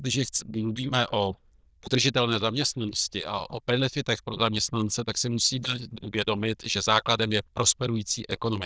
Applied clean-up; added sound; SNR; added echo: neural diffusion model UNIVERSE++.